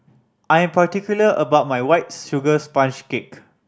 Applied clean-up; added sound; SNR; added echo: none; none; none; none.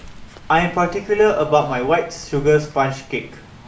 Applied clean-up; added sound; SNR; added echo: none; Bird / Fowl; 17 dB; reverberation time 0.4 s.